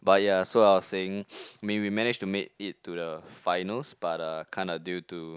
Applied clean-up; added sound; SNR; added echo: none; none; none; none.